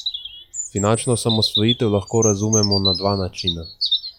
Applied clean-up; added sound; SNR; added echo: classical method log-MMSE.